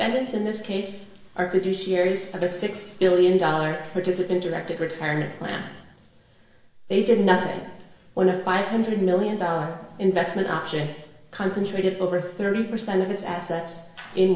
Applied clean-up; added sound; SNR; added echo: none; none; none; reverberation time 0.8 s.